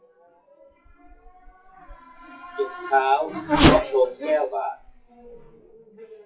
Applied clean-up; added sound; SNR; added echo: classical method WPE with log-MMSE.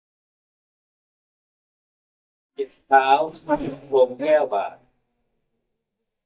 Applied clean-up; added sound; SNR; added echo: neural mask model DeepFilterNet 3.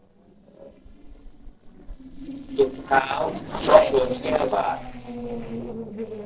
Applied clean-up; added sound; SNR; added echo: neural separator model SepFormer DNS4.